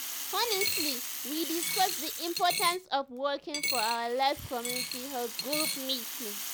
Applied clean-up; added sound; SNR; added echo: none; Rattle (instrument) + Coin (dropping); 2 dB; none.